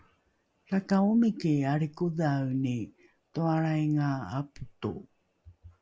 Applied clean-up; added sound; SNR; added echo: none; none; none; none.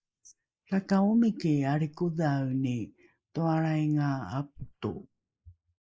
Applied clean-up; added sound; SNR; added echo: neural mask model Resemble Enhance denoiser.